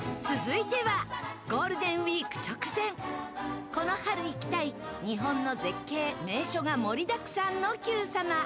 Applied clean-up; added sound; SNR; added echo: none; none; none; none.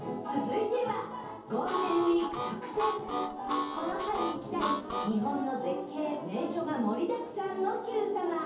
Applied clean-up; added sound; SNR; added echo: none; Harmonica; 4 dB; reverberation time 0.7 s.